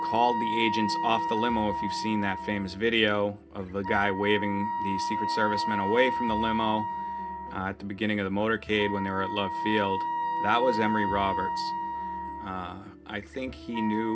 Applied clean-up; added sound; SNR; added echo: none; Wind instrument, woodwind instrument; 3 dB; reverberation time 0.3 s.